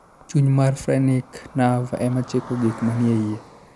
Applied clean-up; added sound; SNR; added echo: none; Cricket; 20 dB; none.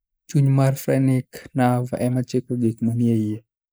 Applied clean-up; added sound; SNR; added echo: neural mask model Resemble Enhance denoiser.